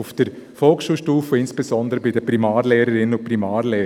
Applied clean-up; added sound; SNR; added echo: none; none; none; none.